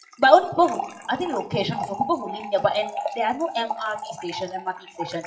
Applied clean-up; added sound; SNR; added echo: classical method WPE with log-MMSE.